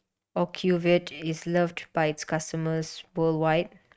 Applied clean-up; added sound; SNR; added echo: neural mask model RNNoise.